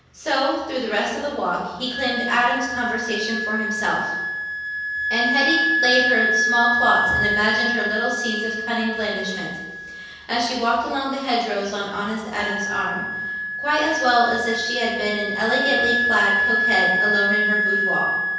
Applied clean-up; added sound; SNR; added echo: none; Wind instrument, woodwind instrument; 0 dB; reverberation time 1.1 s.